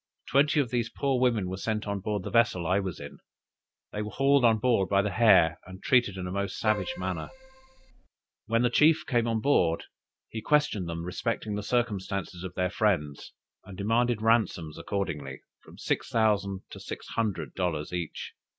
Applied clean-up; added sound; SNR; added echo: none; Keyboard (musical); 12 dB; none.